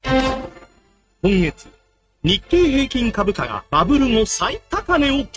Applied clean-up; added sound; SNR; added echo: neural mask model RNNoise.